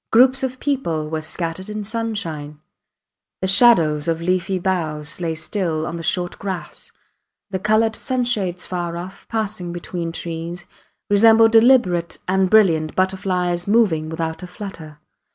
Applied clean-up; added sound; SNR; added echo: none; none; none; none.